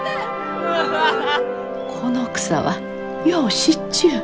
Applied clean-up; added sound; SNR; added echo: none; none; none; none.